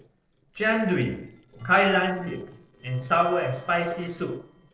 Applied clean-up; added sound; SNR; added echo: neural separator model SepFormer DNS4.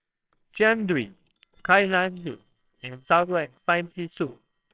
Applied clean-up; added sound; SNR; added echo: neural separator model SepFormer WHAMR!.